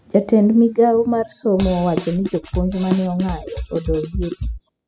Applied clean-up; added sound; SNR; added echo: classical method spectral subtraction.